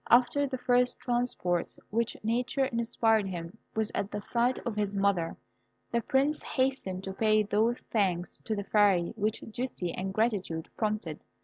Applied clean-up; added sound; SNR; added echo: none; none; none; none.